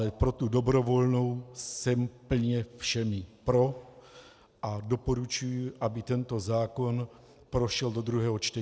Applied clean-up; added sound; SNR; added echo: none; none; none; none.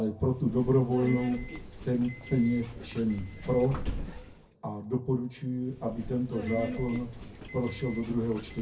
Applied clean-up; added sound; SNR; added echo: none; Subway, metro, underground; 10 dB; reverberation time 0.3 s.